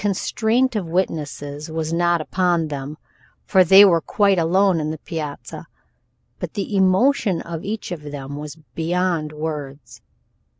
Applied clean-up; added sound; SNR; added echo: none; none; none; none.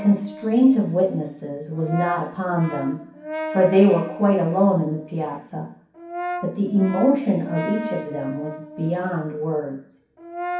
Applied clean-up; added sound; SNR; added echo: none; Brass instrument; 12 dB; reverberation time 0.6 s.